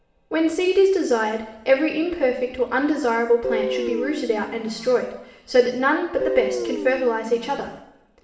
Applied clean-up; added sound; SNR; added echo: none; Guitar; 6 dB; reverberation time 0.8 s.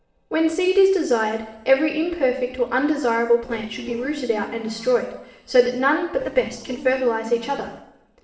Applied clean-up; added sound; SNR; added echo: neural separator model SepFormer DNS4.